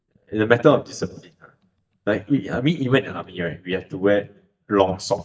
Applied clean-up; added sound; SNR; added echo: neural mask model DeepFilterNet 3.